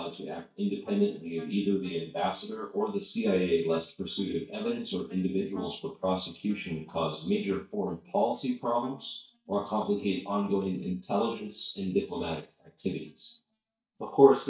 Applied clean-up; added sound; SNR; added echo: neural mask model DeepFilterNet 3.